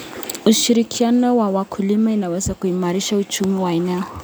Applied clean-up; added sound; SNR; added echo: none; none; none; none.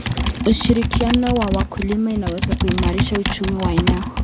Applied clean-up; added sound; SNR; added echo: none; Computer keyboard; 0 dB; none.